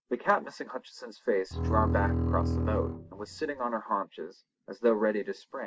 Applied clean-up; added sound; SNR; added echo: none; Bowed string instrument; -1 dB; none.